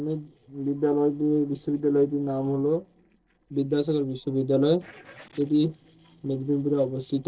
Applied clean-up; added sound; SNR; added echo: neural separator model SepFormer DNS4.